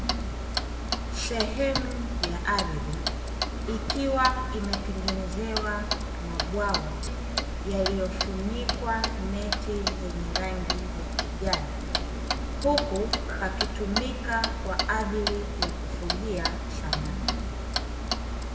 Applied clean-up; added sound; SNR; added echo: none; Clock; -2 dB; reverberation time 1.1 s.